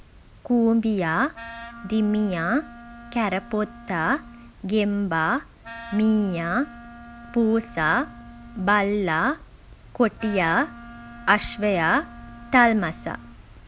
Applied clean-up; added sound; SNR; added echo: none; Wind instrument, woodwind instrument; 18 dB; none.